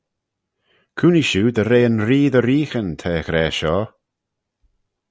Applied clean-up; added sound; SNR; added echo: none; none; none; none.